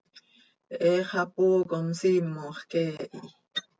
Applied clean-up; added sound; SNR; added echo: none; none; none; none.